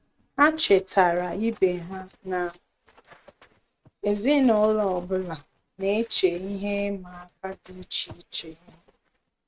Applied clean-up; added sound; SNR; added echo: neural mask model RNNoise.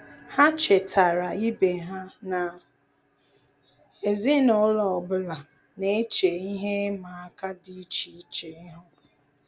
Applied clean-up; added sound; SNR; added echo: none; none; none; none.